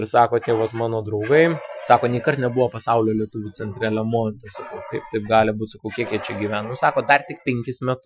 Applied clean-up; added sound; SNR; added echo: classical method Wiener filter.